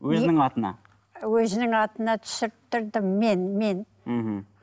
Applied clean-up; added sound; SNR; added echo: none; none; none; none.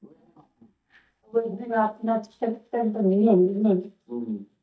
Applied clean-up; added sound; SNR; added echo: neural mask model DeepFilterNet 3.